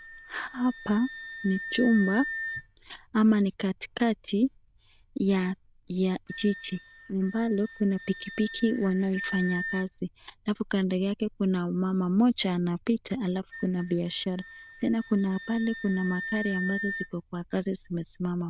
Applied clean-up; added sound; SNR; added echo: neural diffusion model UNIVERSE++.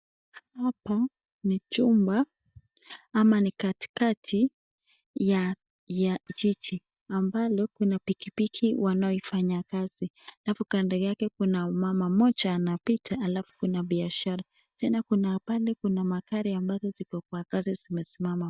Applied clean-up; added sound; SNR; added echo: neural mask model DeepFilterNet 3.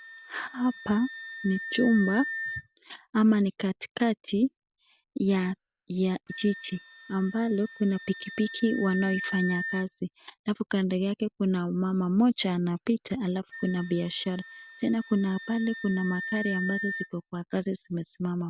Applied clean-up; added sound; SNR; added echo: none; Wind instrument, woodwind instrument; 12 dB; none.